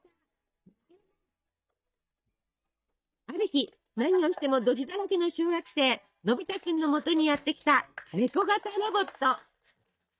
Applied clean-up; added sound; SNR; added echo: neural mask model DeepFilterNet 3.